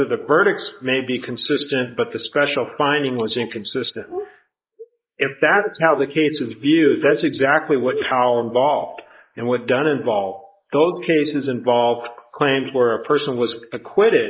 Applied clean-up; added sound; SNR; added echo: neural mask model Resemble Enhance denoiser.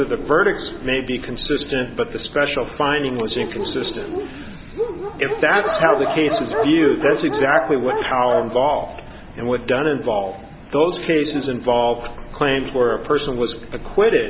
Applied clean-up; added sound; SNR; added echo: none; Dog; 8 dB; none.